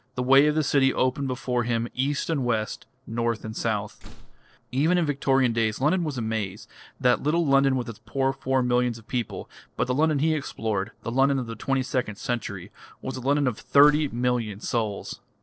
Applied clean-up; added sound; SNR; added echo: neural separator model SepFormer DNS4.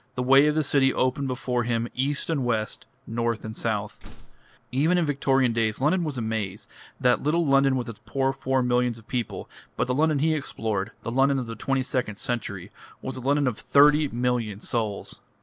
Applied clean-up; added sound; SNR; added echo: none; Slam; 16 dB; none.